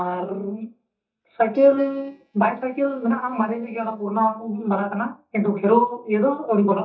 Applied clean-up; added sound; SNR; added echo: neural mask model DeepFilterNet 3.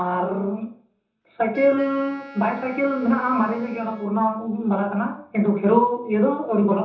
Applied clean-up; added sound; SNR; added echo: none; Wind instrument, woodwind instrument; 19 dB; reverberation time 0.6 s.